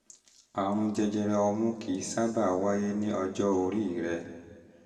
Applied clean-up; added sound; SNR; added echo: none; none; none; reverberation time 1.7 s.